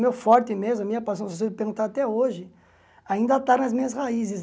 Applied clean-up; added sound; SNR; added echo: none; none; none; none.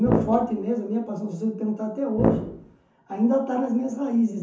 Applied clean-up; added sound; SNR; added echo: none; Brass instrument; 1 dB; reverberation time 0.9 s.